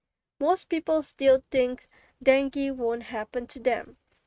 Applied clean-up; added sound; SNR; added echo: neural mask model RNNoise.